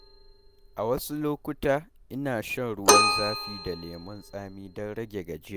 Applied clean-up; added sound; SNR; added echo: none; Keyboard (musical); -2 dB; none.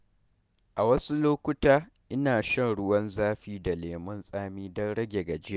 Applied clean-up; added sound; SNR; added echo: none; none; none; none.